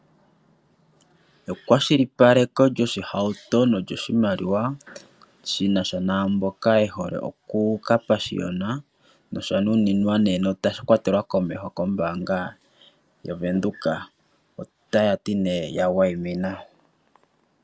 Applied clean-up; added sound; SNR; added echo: none; none; none; none.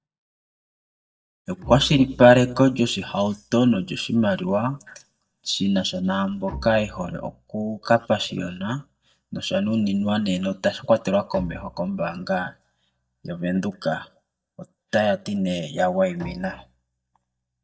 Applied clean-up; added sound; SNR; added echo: neural mask model DeepFilterNet 3.